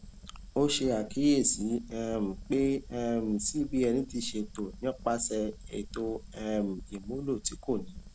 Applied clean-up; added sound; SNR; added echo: none; Fire; 15 dB; none.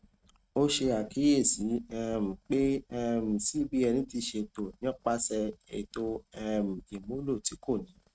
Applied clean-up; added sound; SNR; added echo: neural mask model RNNoise.